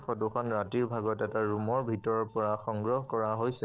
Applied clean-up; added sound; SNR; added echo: neural separator model SepFormer DNS4.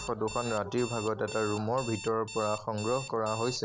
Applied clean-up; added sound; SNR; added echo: none; Alarm; 12 dB; none.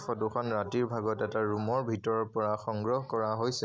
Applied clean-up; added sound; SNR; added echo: none; none; none; none.